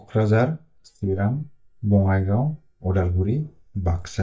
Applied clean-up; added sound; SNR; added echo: neural mask model DeepFilterNet 3.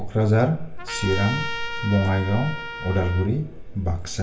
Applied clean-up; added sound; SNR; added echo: none; Trumpet; 10 dB; reverberation time 0.3 s.